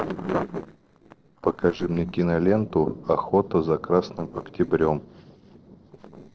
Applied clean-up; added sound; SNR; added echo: neural separator model SepFormer DNS4.